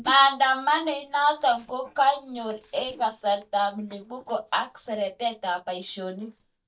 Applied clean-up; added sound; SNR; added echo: neural mask model DeepFilterNet 3.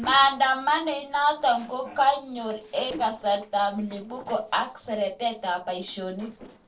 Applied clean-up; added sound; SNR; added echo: neural separator model SepFormer DNS4.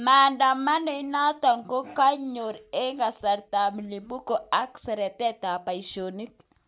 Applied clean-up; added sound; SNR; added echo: none; none; none; none.